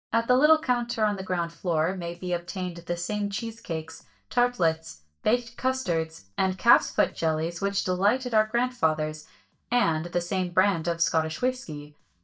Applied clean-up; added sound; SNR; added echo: neural mask model DeepFilterNet 3.